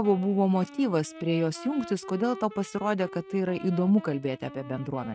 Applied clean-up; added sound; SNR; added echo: neural mask model RNNoise.